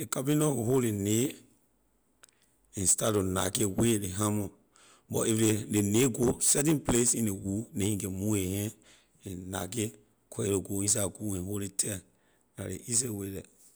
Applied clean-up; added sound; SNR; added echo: none; none; none; none.